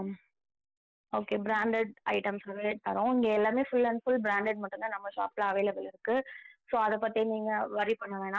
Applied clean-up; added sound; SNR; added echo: neural mask model Resemble Enhance denoiser.